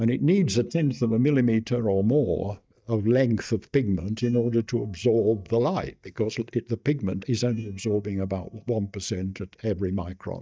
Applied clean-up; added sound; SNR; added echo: neural mask model DeepFilterNet 3.